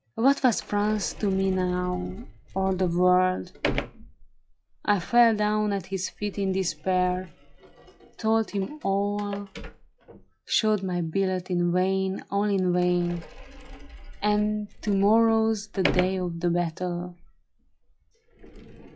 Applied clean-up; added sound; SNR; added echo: classical method log-MMSE.